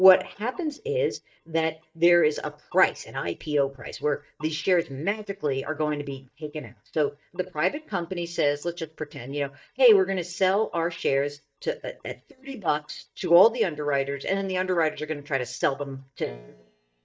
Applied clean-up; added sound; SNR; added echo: neural mask model DeepFilterNet 3.